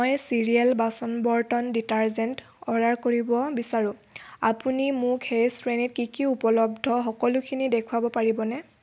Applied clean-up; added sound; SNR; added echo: none; none; none; none.